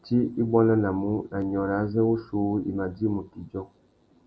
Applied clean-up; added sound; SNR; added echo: none; none; none; none.